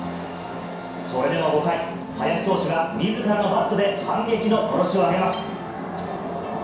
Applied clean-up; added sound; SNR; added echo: none; none; none; reverberation time 0.7 s.